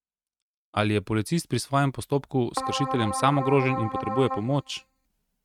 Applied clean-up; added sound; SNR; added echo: neural mask model RNNoise.